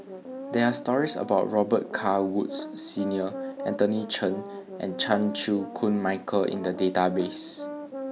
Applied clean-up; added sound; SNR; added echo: none; Brass instrument; 11 dB; none.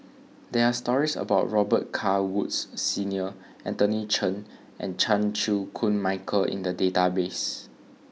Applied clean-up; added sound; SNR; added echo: none; none; none; none.